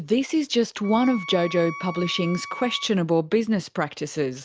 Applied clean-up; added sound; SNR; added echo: none; Wind instrument, woodwind instrument; 14 dB; none.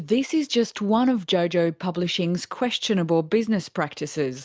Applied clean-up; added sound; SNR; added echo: none; none; none; none.